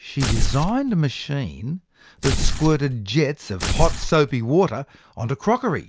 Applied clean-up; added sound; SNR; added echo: none; Tearing; 0 dB; none.